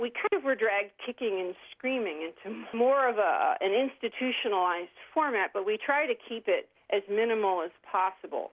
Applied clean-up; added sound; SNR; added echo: none; none; none; none.